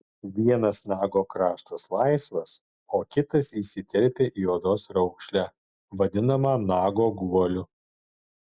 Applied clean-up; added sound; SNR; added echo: none; none; none; none.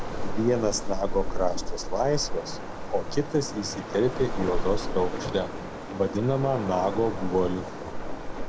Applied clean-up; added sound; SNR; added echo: none; Waves, surf; 1 dB; none.